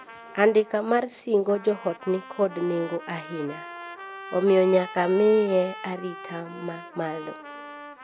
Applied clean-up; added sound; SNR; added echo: none; Trumpet; 16 dB; none.